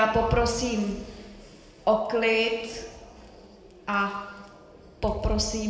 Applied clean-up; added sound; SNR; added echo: none; none; none; reverberation time 1.0 s.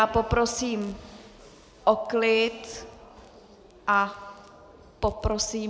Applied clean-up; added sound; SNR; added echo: none; none; none; none.